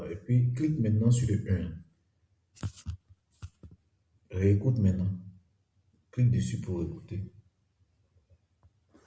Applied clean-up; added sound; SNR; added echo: none; none; none; none.